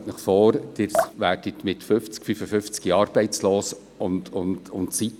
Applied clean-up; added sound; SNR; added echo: none; Drip; 8 dB; none.